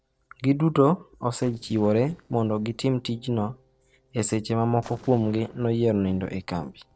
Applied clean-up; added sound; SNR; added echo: neural separator model SepFormer DNS4.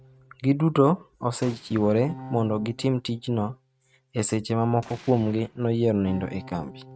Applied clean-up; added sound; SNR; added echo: neural mask model RNNoise.